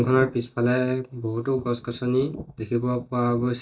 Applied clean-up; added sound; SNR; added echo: neural mask model DeepFilterNet 3.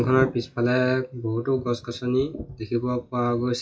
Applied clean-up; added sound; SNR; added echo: classical method WPE with log-MMSE.